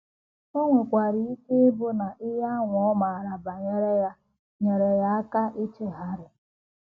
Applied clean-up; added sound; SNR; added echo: none; none; none; none.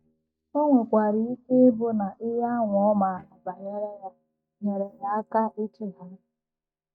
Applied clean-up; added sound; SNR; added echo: neural mask model DeepFilterNet 3.